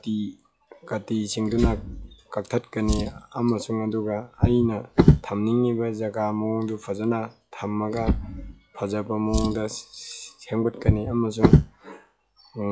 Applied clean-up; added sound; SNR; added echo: classical method log-MMSE.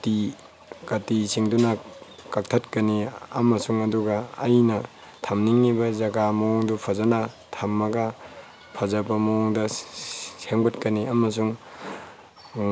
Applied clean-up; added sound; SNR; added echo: none; none; none; none.